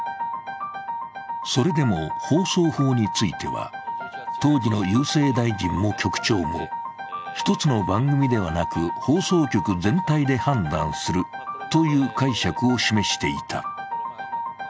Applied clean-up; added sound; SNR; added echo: none; none; none; none.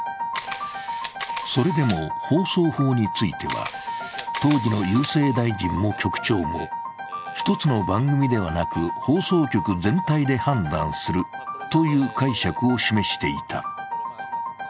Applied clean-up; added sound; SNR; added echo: none; Camera; 11 dB; none.